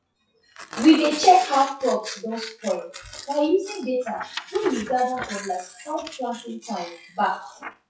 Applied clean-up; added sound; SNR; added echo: classical method WPE with log-MMSE.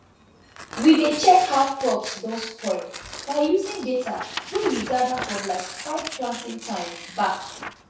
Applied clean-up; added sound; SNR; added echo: none; Tearing; 12 dB; reverberation time 0.6 s.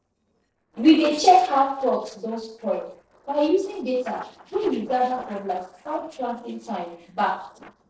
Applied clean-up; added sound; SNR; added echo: neural separator model SepFormer DNS4.